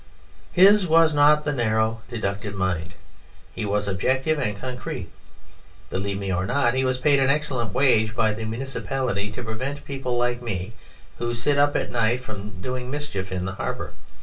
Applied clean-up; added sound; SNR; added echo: none; none; none; reverberation time 0.2 s.